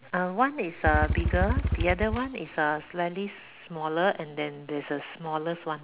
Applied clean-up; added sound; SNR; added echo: none; Motorcycle / Engine; -1 dB; none.